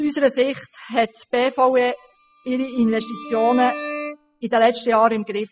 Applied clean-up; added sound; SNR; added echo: classical method spectral subtraction.